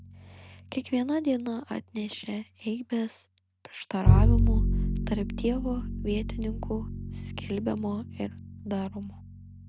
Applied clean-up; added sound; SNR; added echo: none; Bowed string instrument; -3 dB; none.